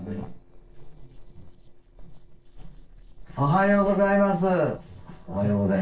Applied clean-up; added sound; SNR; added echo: neural separator model SepFormer DNS4.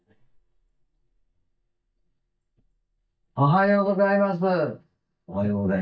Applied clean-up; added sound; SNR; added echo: neural mask model DeepFilterNet 3.